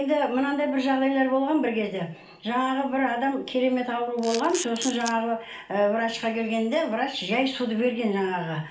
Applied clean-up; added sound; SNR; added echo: none; Camera; 10 dB; reverberation time 0.4 s.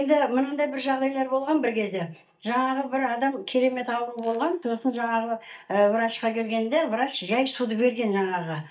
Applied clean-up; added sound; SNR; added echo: neural mask model DeepFilterNet 3.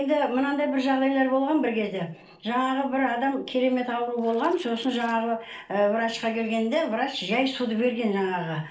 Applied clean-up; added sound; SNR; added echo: neural separator model SepFormer DNS4.